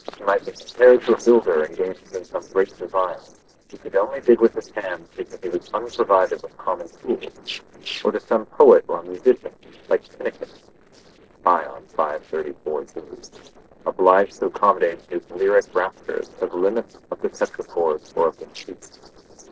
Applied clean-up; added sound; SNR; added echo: neural separator model SepFormer DNS4.